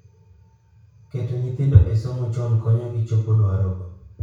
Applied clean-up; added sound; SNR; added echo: none; none; none; reverberation time 0.6 s.